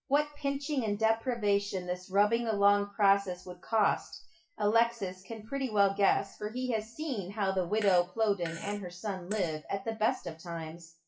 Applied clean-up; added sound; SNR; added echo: classical method WPE with log-MMSE.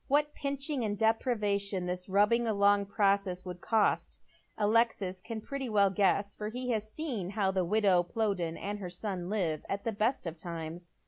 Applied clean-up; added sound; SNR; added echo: none; none; none; none.